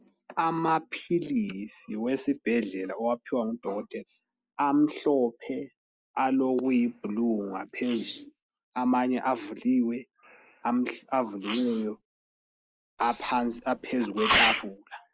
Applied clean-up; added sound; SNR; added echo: neural mask model Resemble Enhance denoiser.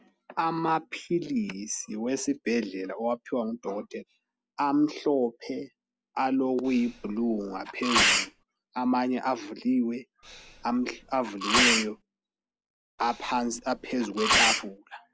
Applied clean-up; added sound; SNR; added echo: none; Sneeze; -1 dB; none.